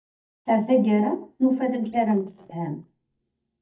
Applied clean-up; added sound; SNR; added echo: neural mask model DeepFilterNet 3.